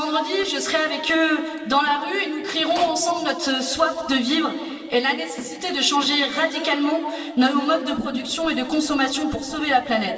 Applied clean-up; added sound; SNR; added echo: neural separator model SepFormer DNS4.